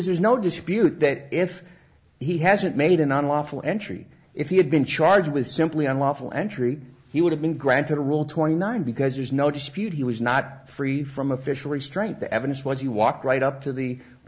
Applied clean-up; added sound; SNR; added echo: none; none; none; none.